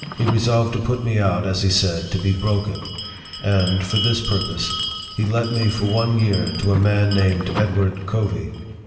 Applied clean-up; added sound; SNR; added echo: none; Bell; 11 dB; reverberation time 2.0 s.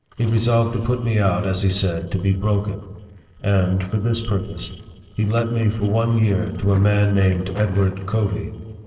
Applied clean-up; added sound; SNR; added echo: neural separator model SepFormer DNS4.